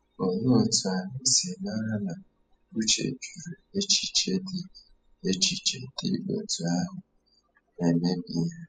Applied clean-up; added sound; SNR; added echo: classical method spectral subtraction.